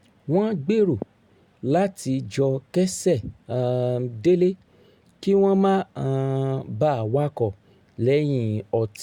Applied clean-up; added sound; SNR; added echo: none; none; none; none.